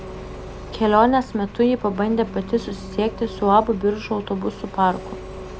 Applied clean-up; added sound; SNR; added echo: none; Engine; 13 dB; none.